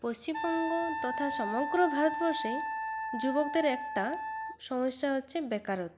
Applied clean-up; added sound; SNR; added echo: none; Wind instrument, woodwind instrument; 5 dB; none.